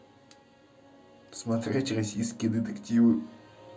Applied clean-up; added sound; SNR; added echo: none; none; none; none.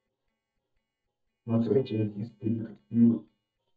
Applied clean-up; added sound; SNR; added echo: neural mask model DeepFilterNet 3.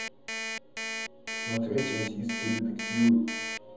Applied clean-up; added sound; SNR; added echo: none; Alarm; 6 dB; reverberation time 0.7 s.